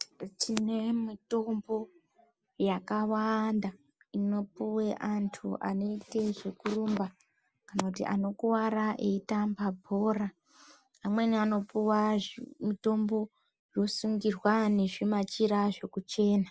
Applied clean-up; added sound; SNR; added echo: none; none; none; none.